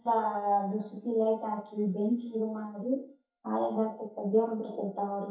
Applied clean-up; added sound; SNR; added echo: neural mask model DeepFilterNet 3.